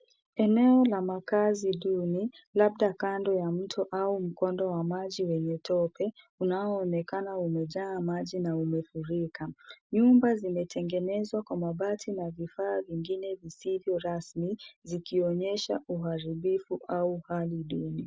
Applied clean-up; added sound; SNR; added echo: none; none; none; none.